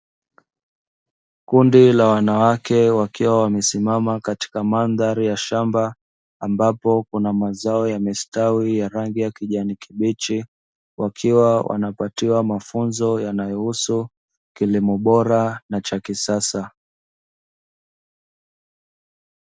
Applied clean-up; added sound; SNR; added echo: none; none; none; none.